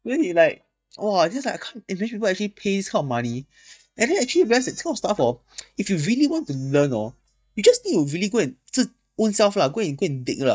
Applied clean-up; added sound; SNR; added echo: neural mask model DeepFilterNet 3.